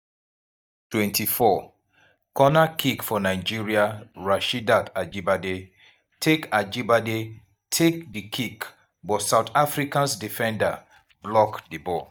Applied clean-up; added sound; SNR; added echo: neural mask model DeepFilterNet 3.